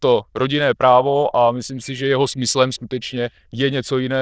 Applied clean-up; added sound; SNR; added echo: neural diffusion model UNIVERSE++.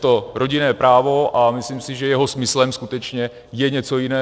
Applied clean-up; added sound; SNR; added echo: none; none; none; none.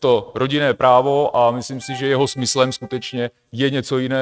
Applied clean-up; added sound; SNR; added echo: neural mask model RNNoise.